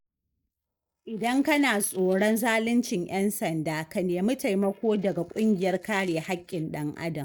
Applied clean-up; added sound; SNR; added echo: neural mask model Resemble Enhance denoiser.